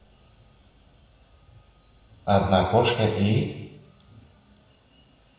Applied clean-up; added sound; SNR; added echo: none; none; none; reverberation time 1.0 s.